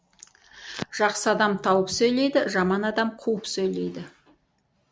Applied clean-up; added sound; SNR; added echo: none; none; none; none.